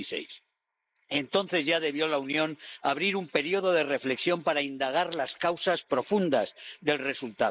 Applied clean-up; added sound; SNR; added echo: neural mask model Resemble Enhance denoiser.